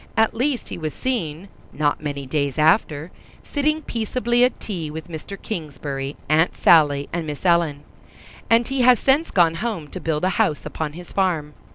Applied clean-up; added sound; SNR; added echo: none; none; none; none.